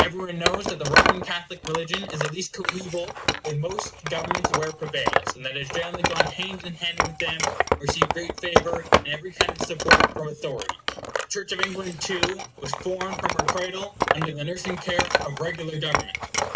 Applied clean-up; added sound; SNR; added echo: none; Wood; -5 dB; none.